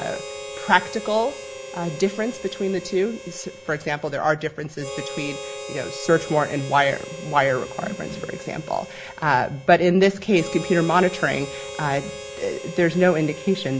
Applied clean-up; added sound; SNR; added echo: none; Harmonica; 13 dB; none.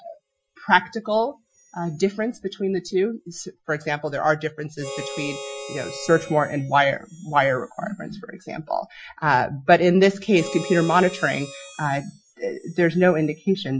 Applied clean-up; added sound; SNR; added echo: classical method Wiener filter.